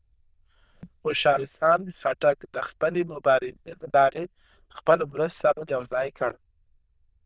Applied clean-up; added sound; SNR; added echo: neural diffusion model UNIVERSE++.